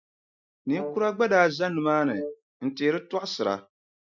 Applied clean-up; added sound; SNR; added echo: classical method Wiener filter.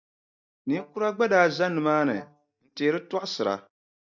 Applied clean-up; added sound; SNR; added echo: neural mask model DeepFilterNet 3.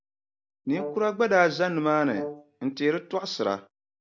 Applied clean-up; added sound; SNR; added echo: none; Brass instrument; 14 dB; none.